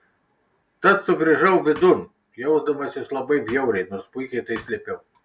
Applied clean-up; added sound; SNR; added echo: none; Thump, thud; 20 dB; none.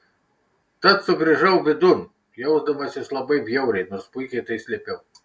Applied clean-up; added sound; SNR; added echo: none; none; none; none.